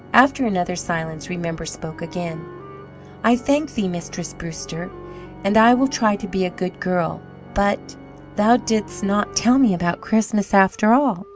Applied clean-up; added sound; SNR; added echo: none; Wind instrument, woodwind instrument + Organ; 18 dB; none.